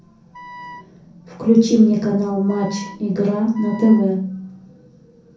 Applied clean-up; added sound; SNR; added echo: none; Wind instrument, woodwind instrument; 19 dB; reverberation time 0.5 s.